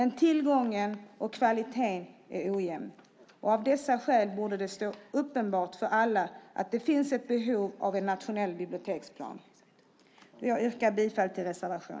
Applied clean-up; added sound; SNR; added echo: none; none; none; none.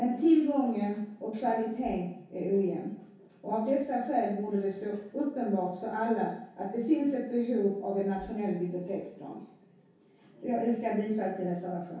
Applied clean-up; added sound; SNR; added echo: none; Bird vocalization, bird call, bird song; 11 dB; reverberation time 0.6 s.